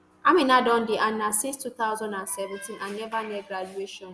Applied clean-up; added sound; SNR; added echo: none; none; none; none.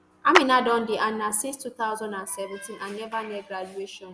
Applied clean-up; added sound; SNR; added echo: none; Clapping; 2 dB; none.